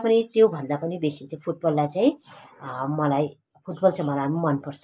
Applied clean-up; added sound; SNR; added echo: neural mask model Resemble Enhance denoiser.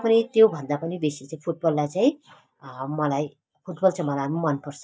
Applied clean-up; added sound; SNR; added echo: neural mask model DeepFilterNet 3.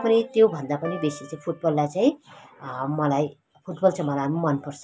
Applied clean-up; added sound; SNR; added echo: none; Piano; 18 dB; none.